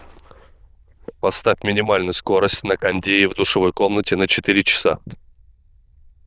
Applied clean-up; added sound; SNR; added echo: neural diffusion model UNIVERSE++.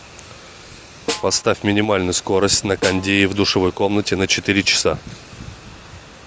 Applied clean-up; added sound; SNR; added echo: none; Snare drum; 12 dB; none.